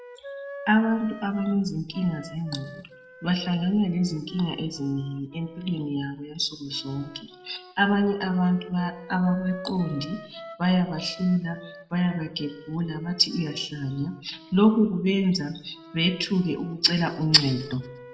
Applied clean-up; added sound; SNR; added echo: none; Wind instrument, woodwind instrument; 18 dB; reverberation time 0.9 s.